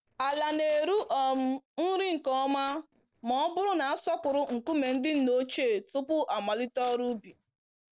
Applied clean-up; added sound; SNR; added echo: neural separator model SepFormer DNS4.